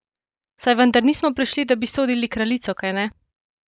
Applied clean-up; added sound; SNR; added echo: none; none; none; none.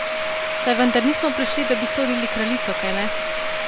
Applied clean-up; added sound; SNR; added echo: none; Domestic sounds, home sounds; 0 dB; none.